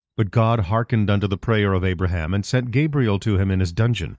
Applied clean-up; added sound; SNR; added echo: neural mask model DeepFilterNet 3.